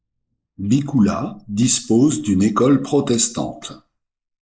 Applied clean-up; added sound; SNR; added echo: neural mask model Resemble Enhance denoiser.